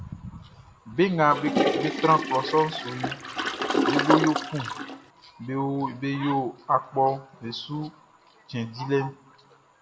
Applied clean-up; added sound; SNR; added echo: none; Toilet flush; 0 dB; reverberation time 0.5 s.